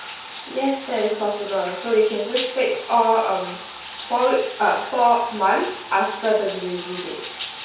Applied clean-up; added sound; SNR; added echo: none; Bathtub (filling or washing); 13 dB; reverberation time 0.5 s.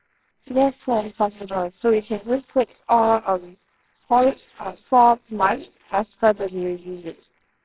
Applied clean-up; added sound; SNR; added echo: neural separator model SepFormer WHAMR!.